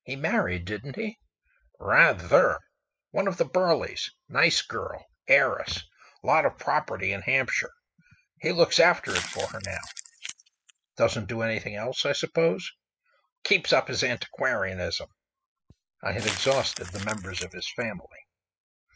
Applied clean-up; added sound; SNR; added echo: classical method spectral subtraction.